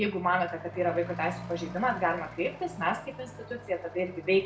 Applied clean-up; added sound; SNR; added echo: none; Accelerating, revving, vroom / Truck; 13 dB; reverberation time 0.4 s.